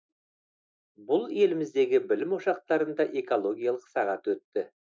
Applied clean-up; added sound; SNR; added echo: none; none; none; none.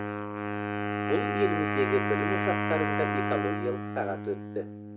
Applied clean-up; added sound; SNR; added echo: none; Wind instrument, woodwind instrument; -2 dB; none.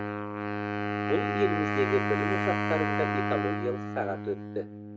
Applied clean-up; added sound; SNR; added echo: neural mask model RNNoise.